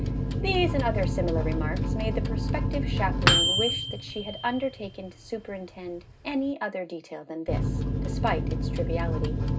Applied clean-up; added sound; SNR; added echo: none; Microwave oven; -4 dB; reverberation time 0.2 s.